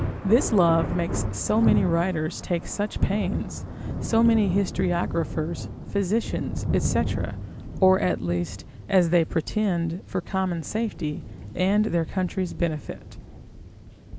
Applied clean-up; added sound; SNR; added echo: none; Thunder; 7 dB; none.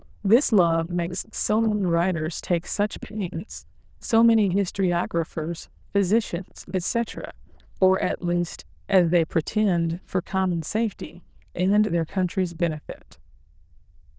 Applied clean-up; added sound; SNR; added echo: neural diffusion model UNIVERSE++.